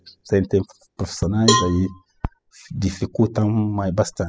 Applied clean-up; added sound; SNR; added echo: classical method spectral subtraction.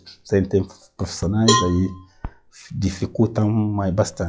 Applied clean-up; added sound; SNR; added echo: classical method log-MMSE.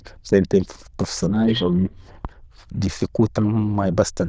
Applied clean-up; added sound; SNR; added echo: neural diffusion model UNIVERSE++.